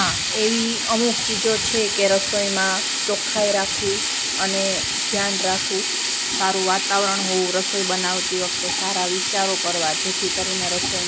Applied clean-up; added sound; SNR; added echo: none; Sink (filling or washing); -1 dB; none.